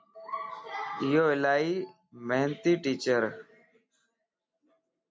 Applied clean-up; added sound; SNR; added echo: none; none; none; none.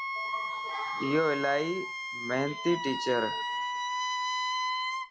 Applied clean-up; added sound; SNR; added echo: none; Wind instrument, woodwind instrument; 1 dB; none.